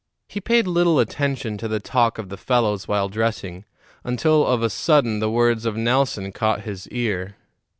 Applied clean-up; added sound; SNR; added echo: none; none; none; none.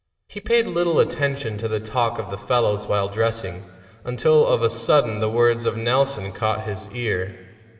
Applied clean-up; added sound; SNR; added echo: none; none; none; reverberation time 2.6 s.